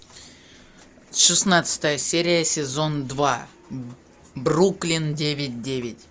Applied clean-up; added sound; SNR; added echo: none; none; none; none.